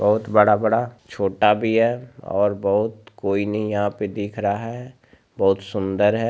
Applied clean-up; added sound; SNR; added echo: none; none; none; none.